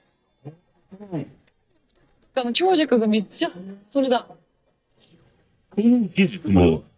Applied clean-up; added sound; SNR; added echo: neural mask model DeepFilterNet 3.